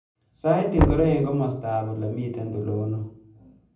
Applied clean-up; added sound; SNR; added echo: none; Knock; 4 dB; reverberation time 0.6 s.